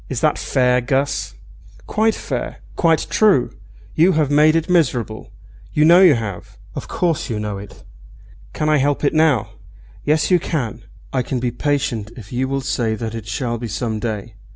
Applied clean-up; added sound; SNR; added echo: none; none; none; none.